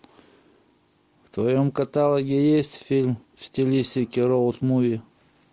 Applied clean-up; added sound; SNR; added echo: none; none; none; none.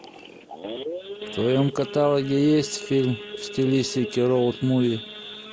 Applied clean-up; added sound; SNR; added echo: none; Idling / Sawing / Accelerating, revving, vroom; 12 dB; none.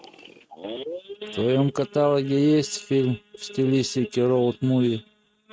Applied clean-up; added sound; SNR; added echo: neural mask model RNNoise.